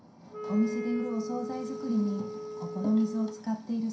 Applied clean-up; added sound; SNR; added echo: none; Wind instrument, woodwind instrument; 8 dB; reverberation time 0.5 s.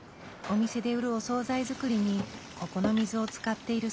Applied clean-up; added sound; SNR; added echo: none; none; none; none.